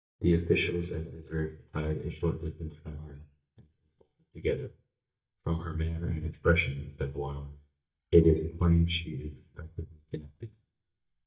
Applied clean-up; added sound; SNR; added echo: neural mask model DeepFilterNet 3.